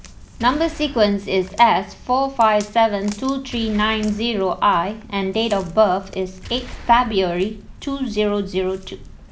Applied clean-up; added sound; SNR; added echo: none; Boom + Walk, footsteps; 18 dB; none.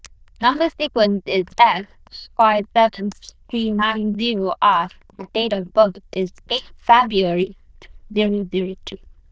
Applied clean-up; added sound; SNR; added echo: neural diffusion model UNIVERSE++.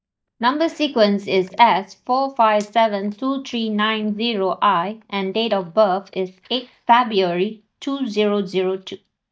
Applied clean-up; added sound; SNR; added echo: neural mask model DeepFilterNet 3.